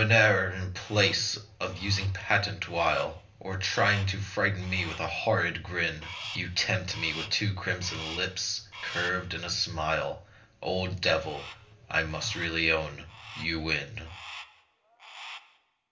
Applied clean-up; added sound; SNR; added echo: none; Crow; 16 dB; reverberation time 0.3 s.